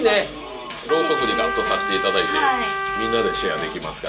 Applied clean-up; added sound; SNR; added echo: none; Trumpet; 3 dB; reverberation time 0.2 s.